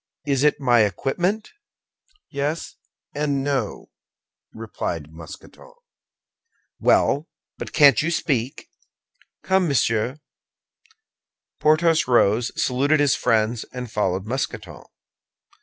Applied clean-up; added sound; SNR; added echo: none; none; none; none.